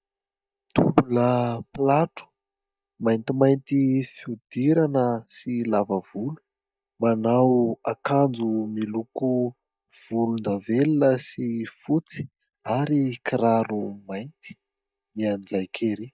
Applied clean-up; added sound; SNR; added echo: neural mask model DeepFilterNet 3.